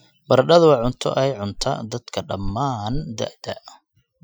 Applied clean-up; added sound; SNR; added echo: classical method Wiener filter.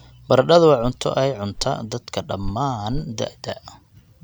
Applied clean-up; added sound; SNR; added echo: none; Walk, footsteps; 14 dB; none.